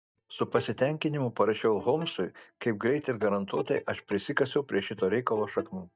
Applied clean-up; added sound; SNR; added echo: neural mask model DeepFilterNet 3.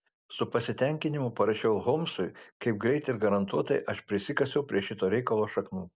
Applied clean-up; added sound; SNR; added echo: none; none; none; none.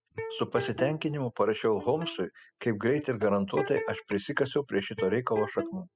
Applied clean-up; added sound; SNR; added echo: classical method spectral subtraction.